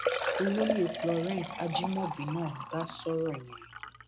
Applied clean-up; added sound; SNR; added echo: none; Liquid; 2 dB; none.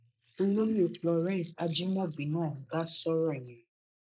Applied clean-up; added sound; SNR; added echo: neural mask model Resemble Enhance denoiser.